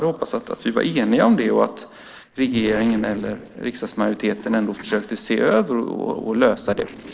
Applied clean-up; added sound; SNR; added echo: neural separator model SepFormer DNS4.